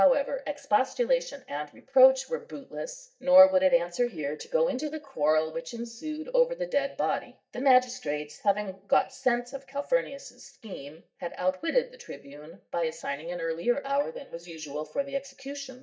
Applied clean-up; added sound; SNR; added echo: neural mask model DeepFilterNet 3.